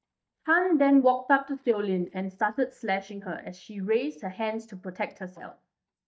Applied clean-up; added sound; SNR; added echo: neural mask model DeepFilterNet 3.